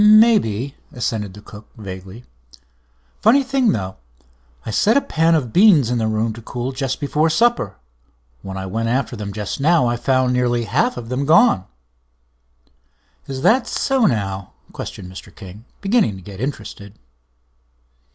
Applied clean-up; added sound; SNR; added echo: none; none; none; none.